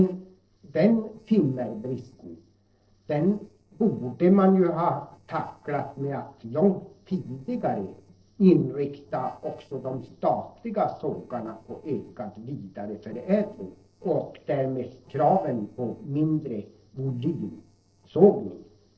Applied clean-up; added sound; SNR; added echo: neural separator model SepFormer DNS4.